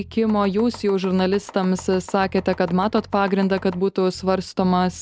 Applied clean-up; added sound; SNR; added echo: none; Bass guitar + Domestic sounds, home sounds; 20 dB; none.